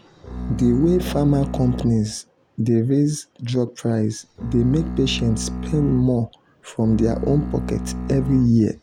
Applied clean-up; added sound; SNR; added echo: none; Bowed string instrument; 8 dB; none.